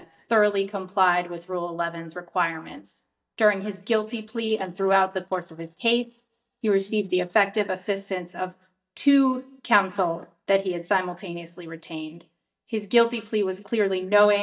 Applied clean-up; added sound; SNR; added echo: neural mask model DeepFilterNet 3.